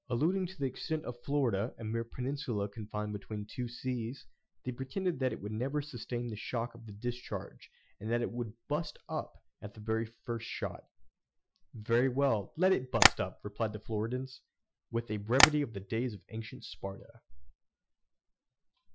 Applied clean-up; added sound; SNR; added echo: classical method Wiener filter.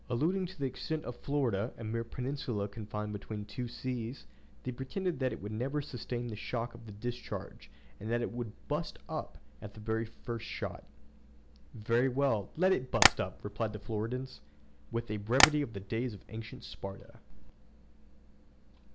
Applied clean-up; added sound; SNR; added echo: none; Tap; -4 dB; none.